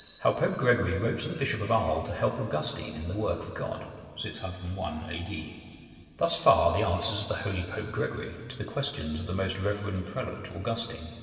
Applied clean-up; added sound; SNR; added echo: none; none; none; reverberation time 2.7 s.